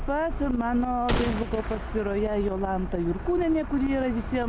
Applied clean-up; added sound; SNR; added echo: none; Gunshot, gunfire; 9 dB; none.